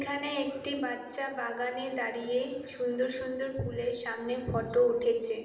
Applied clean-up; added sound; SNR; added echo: none; none; none; reverberation time 1.2 s.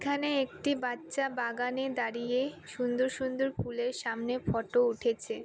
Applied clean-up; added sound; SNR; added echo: none; none; none; none.